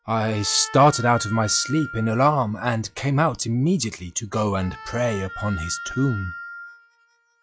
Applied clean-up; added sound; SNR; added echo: classical method log-MMSE.